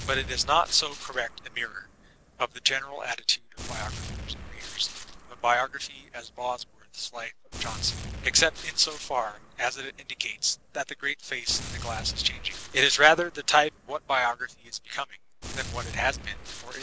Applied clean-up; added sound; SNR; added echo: none; Gunshot, gunfire; 12 dB; none.